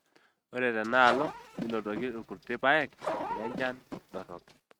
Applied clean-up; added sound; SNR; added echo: neural mask model RNNoise.